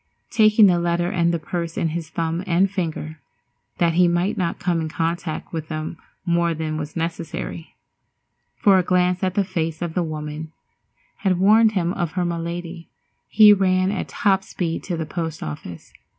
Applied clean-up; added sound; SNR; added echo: none; none; none; none.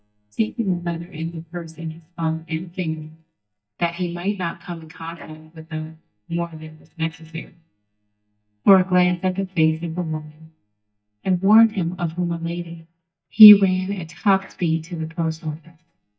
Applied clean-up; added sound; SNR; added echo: neural mask model DeepFilterNet 3.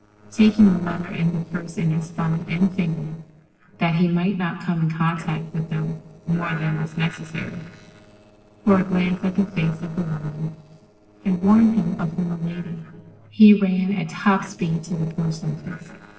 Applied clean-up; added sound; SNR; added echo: neural separator model SepFormer DNS4.